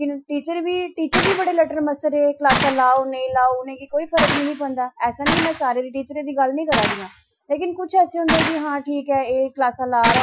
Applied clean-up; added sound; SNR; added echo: classical method Wiener filter.